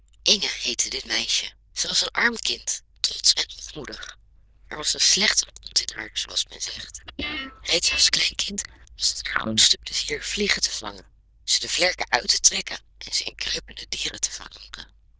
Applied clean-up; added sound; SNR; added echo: neural diffusion model UNIVERSE++.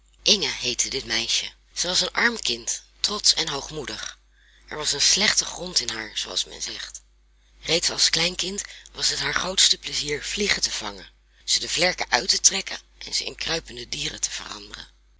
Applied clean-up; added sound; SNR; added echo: none; none; none; none.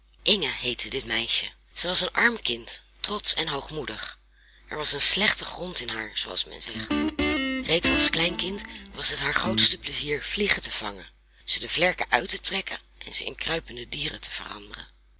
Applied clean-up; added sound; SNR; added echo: none; Guitar; 4 dB; none.